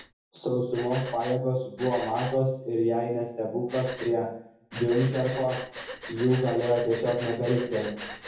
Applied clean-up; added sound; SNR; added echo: none; Breathing; 12 dB; reverberation time 0.7 s.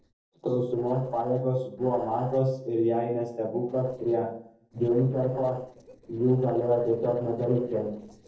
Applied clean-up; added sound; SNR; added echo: neural separator model SepFormer DNS4.